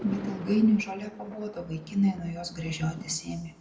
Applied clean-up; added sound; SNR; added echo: none; Thunder; 15 dB; reverberation time 1.1 s.